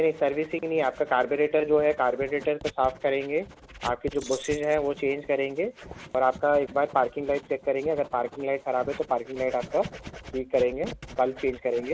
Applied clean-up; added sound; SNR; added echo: none; Writing + Keys jangling; 17 dB; none.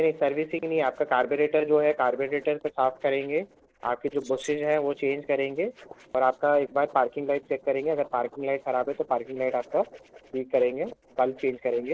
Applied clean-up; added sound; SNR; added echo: neural separator model SepFormer DNS4.